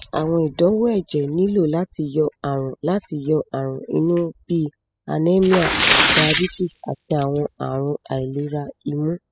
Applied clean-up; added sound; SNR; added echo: classical method spectral subtraction.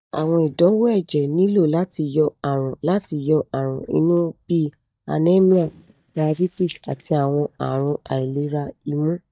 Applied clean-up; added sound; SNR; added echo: neural mask model DeepFilterNet 3.